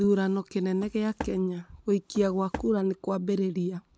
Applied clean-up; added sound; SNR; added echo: none; Walk, footsteps; 14 dB; none.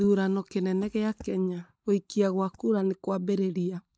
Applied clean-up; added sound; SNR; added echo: neural mask model DeepFilterNet 3.